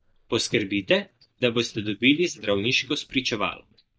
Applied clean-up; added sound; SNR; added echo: neural mask model DeepFilterNet 3.